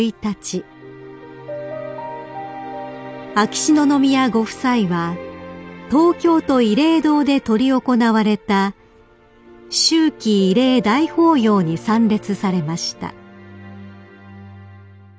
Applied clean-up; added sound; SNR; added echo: none; none; none; none.